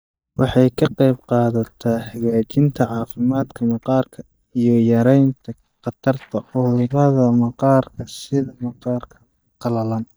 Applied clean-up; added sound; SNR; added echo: neural mask model DeepFilterNet 3.